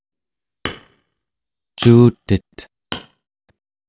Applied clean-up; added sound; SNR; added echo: none; Hammer; 16 dB; none.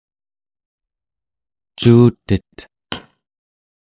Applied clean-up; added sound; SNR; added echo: neural mask model Resemble Enhance denoiser.